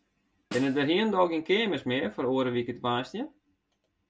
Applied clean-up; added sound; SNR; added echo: none; Snare drum; 19 dB; none.